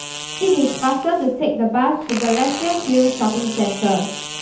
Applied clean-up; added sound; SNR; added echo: none; Fart; 11 dB; reverberation time 0.6 s.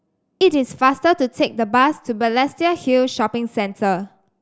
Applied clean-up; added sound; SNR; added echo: none; none; none; none.